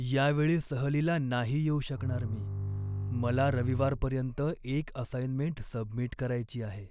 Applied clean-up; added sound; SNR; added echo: none; Bowed string instrument; 5 dB; none.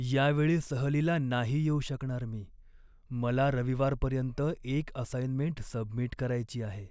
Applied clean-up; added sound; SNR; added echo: none; none; none; none.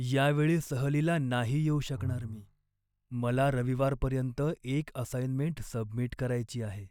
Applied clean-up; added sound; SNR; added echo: neural mask model DeepFilterNet 3.